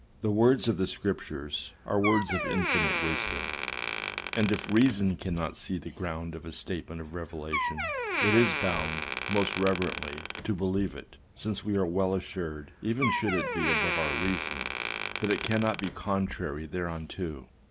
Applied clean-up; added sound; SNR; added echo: none; Door; 5 dB; none.